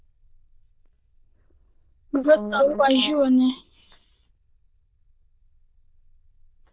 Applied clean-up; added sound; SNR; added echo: neural diffusion model UNIVERSE++.